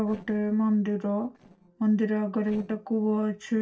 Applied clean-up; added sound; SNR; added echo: neural separator model SepFormer DNS4.